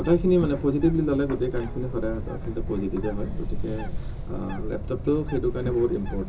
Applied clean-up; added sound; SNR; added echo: none; Bird; 4 dB; reverberation time 0.2 s.